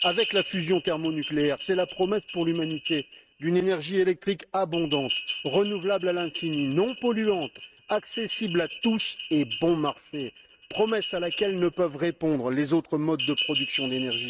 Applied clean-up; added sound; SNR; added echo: neural mask model RNNoise.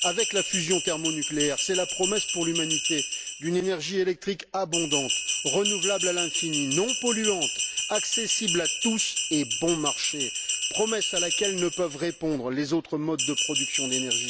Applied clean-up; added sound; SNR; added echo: none; Bell; 0 dB; none.